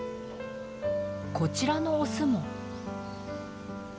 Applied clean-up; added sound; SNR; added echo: none; none; none; none.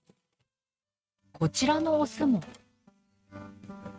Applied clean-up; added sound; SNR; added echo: neural mask model RNNoise.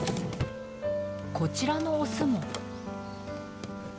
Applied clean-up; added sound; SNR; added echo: none; Drawer open or close; 7 dB; none.